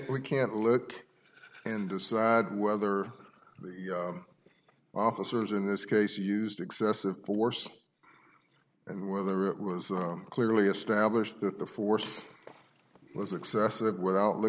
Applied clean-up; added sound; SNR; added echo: none; none; none; none.